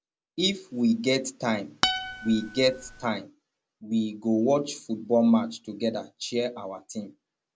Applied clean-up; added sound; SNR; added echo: none; Acoustic guitar; 4 dB; none.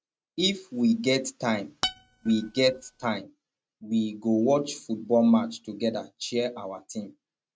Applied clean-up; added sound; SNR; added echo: neural mask model RNNoise.